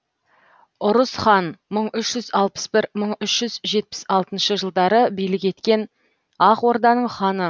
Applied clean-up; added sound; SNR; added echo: none; none; none; none.